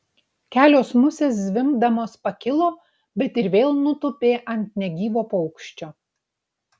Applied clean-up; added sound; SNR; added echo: none; none; none; none.